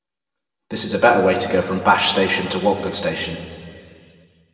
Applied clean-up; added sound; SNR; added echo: none; none; none; reverberation time 2.0 s.